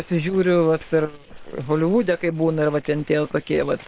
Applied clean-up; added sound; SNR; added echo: neural separator model SepFormer WHAM!.